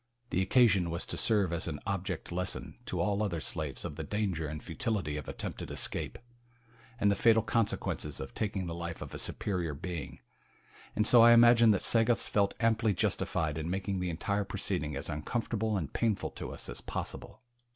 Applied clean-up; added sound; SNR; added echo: none; none; none; none.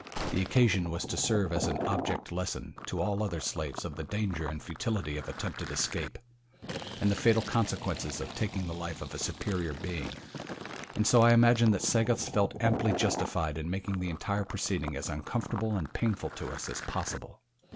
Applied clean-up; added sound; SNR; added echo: none; Gunshot, gunfire + Fill (with liquid); 10 dB; none.